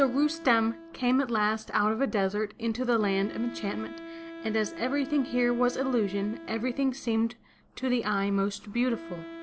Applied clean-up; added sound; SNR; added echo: none; Wind instrument, woodwind instrument; 16 dB; none.